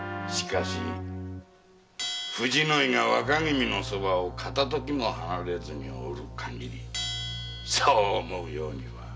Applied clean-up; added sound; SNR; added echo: none; Bell; 14 dB; none.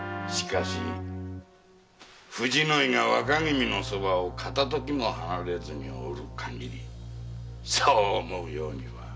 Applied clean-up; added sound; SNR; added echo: none; none; none; none.